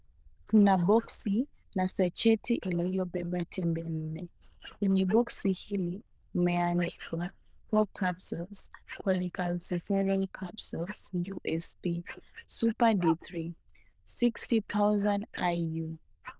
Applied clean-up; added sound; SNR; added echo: neural diffusion model UNIVERSE++.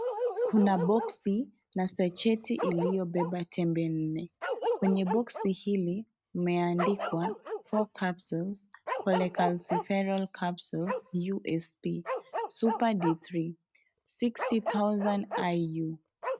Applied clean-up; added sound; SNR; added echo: neural mask model RNNoise.